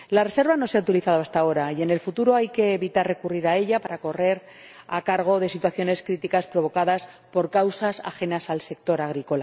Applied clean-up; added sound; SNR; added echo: none; none; none; none.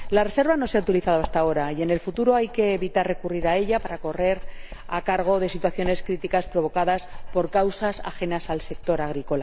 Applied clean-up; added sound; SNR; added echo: none; Writing; 8 dB; none.